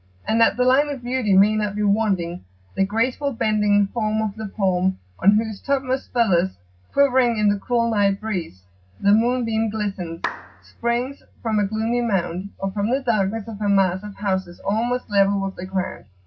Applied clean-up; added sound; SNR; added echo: none; Clapping; 11 dB; reverberation time 0.4 s.